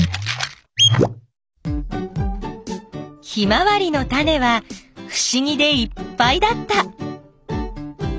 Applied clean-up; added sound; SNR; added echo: none; none; none; none.